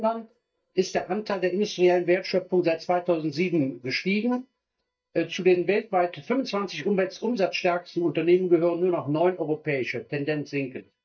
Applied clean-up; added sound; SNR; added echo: neural mask model DeepFilterNet 3.